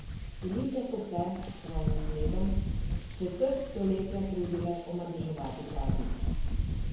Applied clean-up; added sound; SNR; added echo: none; Wind; -1 dB; reverberation time 0.9 s.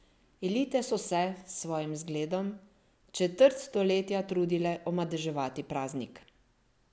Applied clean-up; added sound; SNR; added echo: none; none; none; none.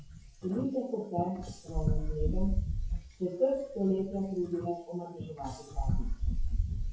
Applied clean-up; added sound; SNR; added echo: classical method WPE with log-MMSE.